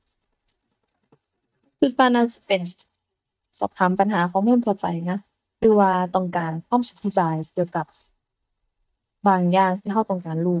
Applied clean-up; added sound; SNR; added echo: neural mask model DeepFilterNet 3.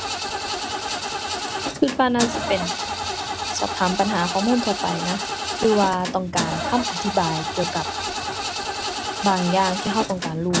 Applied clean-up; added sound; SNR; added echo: none; Engine starting / Car; 3 dB; none.